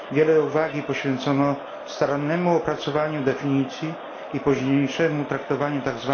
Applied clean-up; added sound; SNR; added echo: none; Crowd; 13 dB; reverberation time 0.4 s.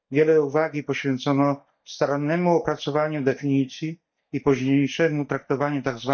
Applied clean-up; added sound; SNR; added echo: neural mask model DeepFilterNet 3.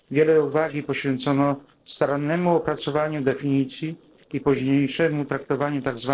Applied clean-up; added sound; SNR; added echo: neural separator model SepFormer DNS4.